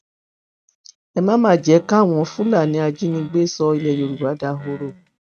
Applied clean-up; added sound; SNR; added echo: neural mask model RNNoise.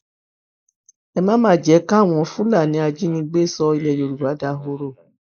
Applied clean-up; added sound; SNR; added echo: neural mask model Resemble Enhance denoiser.